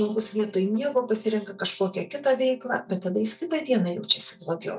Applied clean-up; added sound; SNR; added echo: neural mask model DeepFilterNet 3.